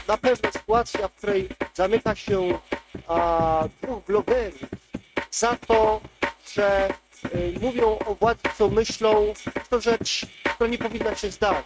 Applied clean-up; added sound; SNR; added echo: neural mask model RNNoise.